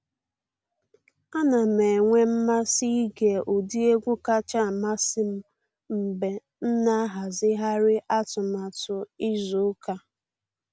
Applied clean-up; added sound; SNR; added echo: none; none; none; none.